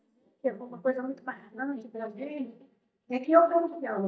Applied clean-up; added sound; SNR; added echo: neural mask model DeepFilterNet 3.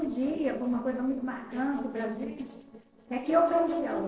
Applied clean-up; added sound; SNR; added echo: neural separator model SepFormer DNS4.